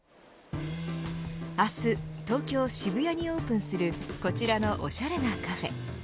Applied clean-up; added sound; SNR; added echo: none; none; none; none.